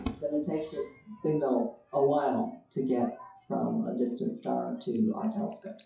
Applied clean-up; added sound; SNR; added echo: classical method WPE with log-MMSE.